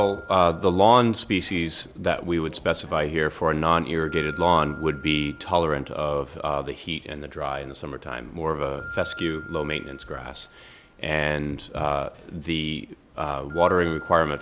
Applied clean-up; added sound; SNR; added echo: none; Keyboard (musical); 19 dB; none.